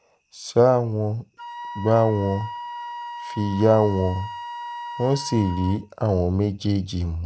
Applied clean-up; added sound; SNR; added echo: none; Wind instrument, woodwind instrument; 13 dB; none.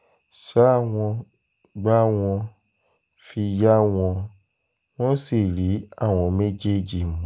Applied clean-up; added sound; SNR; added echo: none; none; none; none.